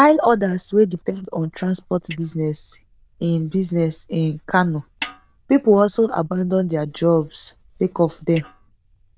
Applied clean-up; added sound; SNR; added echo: neural diffusion model UNIVERSE++.